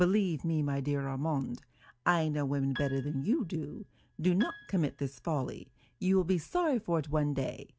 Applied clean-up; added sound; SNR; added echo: none; Piano; 19 dB; none.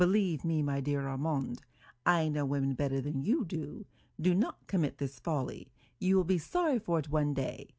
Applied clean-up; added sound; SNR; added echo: none; none; none; none.